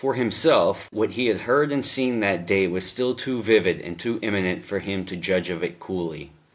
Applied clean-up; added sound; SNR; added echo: none; none; none; none.